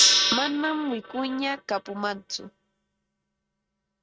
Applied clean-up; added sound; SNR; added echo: neural mask model RNNoise.